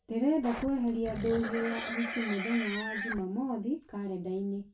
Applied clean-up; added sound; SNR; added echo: none; Livestock, farm animals, working animals; 7 dB; reverberation time 0.2 s.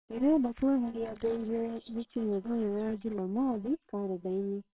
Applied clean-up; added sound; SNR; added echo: neural separator model SepFormer WHAMR!.